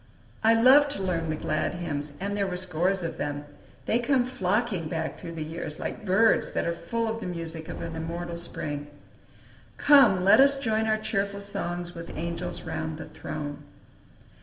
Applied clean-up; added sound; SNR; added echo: none; Boom; 13 dB; reverberation time 1.9 s.